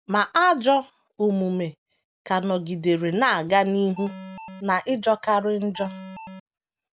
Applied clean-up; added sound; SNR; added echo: none; Alarm; 14 dB; none.